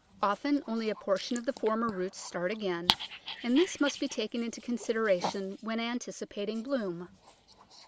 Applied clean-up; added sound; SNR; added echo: none; Dog; 9 dB; none.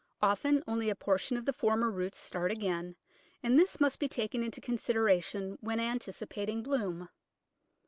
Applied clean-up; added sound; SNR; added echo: none; none; none; none.